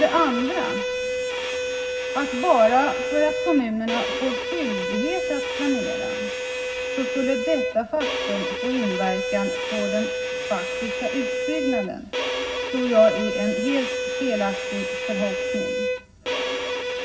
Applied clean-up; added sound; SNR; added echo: none; Bowed string instrument; 1 dB; reverberation time 0.4 s.